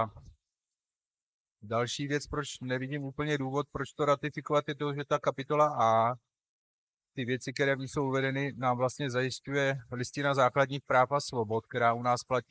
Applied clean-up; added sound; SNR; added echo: neural mask model Resemble Enhance denoiser.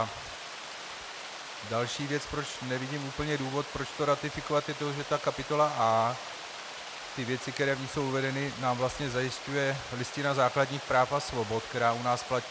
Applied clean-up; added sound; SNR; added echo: none; Water; 10 dB; none.